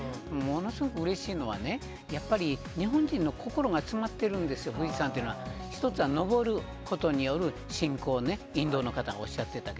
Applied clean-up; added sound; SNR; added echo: none; none; none; none.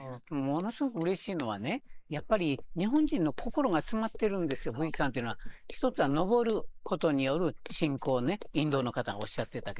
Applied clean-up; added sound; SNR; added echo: neural mask model Resemble Enhance denoiser.